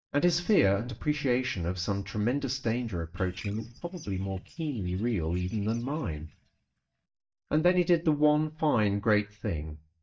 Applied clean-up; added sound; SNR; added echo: neural mask model DeepFilterNet 3.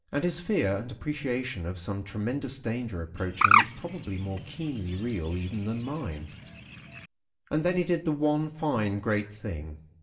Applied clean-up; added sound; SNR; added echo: none; Bird; -1 dB; reverberation time 0.7 s.